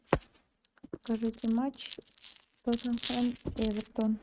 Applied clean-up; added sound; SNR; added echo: neural mask model RNNoise.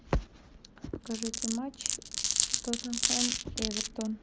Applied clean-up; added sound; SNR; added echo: none; Glass; -4 dB; none.